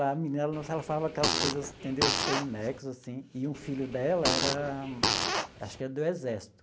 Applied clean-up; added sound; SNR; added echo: none; Fart; 0 dB; none.